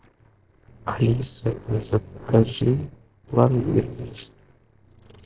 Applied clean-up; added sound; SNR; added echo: neural separator model SepFormer DNS4.